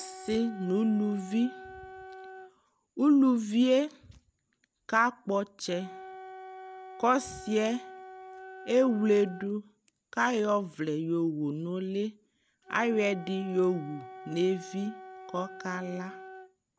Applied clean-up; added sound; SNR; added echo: none; Wind instrument, woodwind instrument; 17 dB; none.